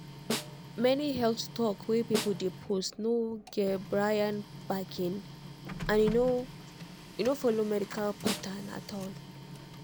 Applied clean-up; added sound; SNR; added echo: none; Snare drum + Printer; 10 dB; none.